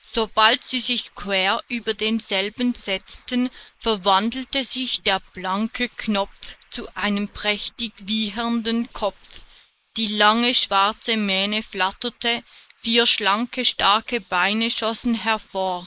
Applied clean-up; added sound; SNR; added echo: neural mask model Resemble Enhance denoiser.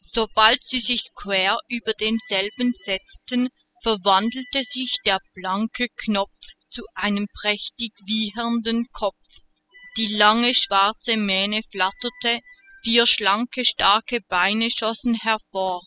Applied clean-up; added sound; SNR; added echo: classical method spectral subtraction.